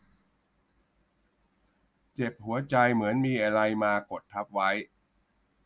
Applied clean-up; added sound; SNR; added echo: none; none; none; none.